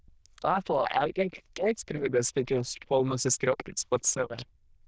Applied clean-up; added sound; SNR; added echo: neural diffusion model UNIVERSE++.